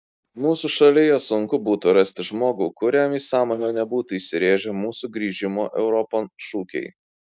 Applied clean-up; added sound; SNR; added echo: neural mask model DeepFilterNet 3.